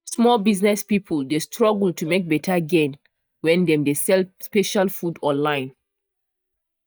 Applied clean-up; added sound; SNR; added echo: neural mask model DeepFilterNet 3.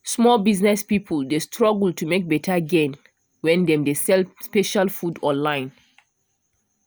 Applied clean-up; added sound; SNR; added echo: none; none; none; none.